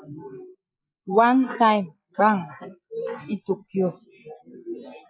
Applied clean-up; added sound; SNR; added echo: neural mask model Resemble Enhance denoiser.